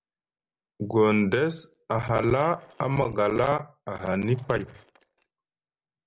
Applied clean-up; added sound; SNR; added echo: neural separator model SepFormer DNS4.